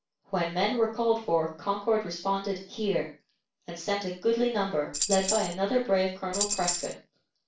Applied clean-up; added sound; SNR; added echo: none; Tambourine; 2 dB; reverberation time 0.3 s.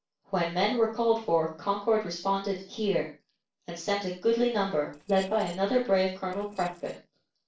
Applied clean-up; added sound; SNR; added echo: neural separator model SepFormer DNS4.